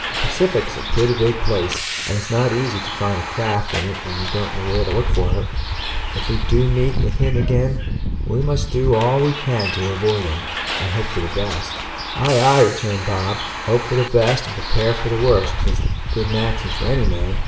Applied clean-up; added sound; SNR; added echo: none; Bus; 3 dB; reverberation time 0.6 s.